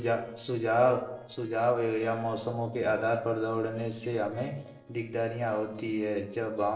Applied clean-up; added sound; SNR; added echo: neural separator model SepFormer DNS4.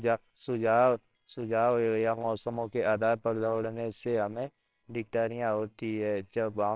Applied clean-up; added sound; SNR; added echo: neural separator model SepFormer WHAMR!.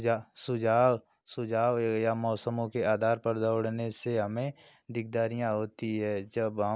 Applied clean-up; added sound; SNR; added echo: none; none; none; none.